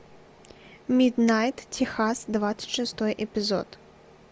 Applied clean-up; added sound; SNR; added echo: none; none; none; none.